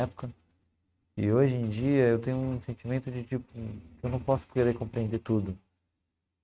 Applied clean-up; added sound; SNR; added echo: neural mask model RNNoise.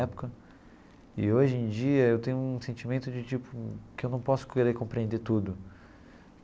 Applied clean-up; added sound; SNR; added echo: none; none; none; none.